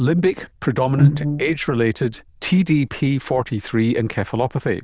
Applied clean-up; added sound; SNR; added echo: neural diffusion model UNIVERSE++.